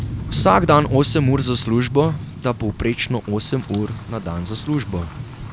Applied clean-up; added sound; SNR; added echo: none; Rain; 9 dB; none.